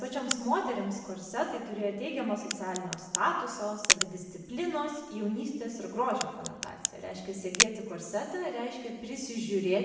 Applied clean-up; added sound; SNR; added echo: none; Crack; 2 dB; reverberation time 1.2 s.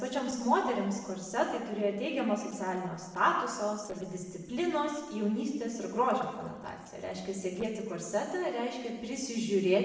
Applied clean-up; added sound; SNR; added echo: neural separator model SepFormer DNS4.